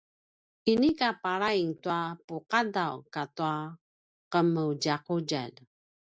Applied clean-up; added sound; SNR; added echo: none; none; none; none.